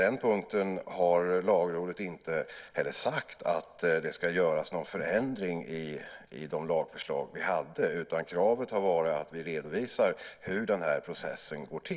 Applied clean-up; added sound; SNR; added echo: none; none; none; none.